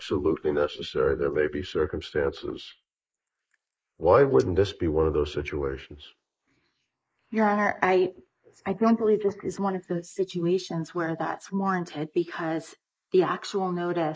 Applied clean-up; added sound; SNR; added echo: neural mask model Resemble Enhance denoiser.